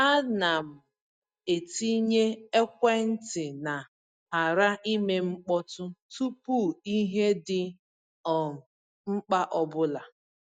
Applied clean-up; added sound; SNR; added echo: neural mask model DeepFilterNet 3.